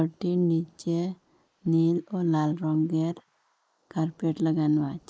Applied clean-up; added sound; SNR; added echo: neural mask model Resemble Enhance denoiser.